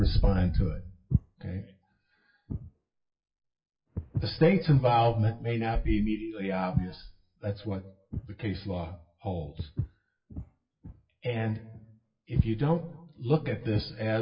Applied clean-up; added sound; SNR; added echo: classical method WPE with log-MMSE.